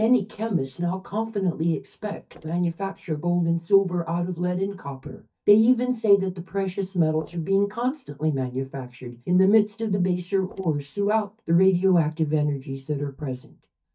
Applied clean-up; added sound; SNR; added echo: neural mask model DeepFilterNet 3.